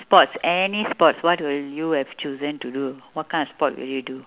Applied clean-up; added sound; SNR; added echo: none; none; none; none.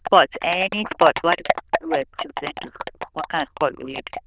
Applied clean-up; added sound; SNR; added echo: neural diffusion model UNIVERSE++.